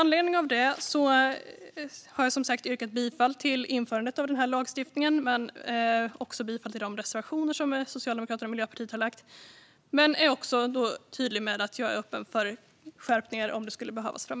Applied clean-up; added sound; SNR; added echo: none; none; none; none.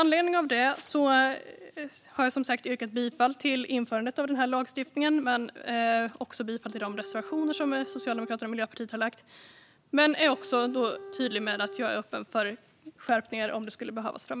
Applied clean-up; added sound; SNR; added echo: none; Bowed string instrument; 15 dB; none.